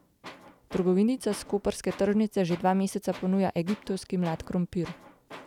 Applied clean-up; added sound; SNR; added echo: none; Tools; 20 dB; none.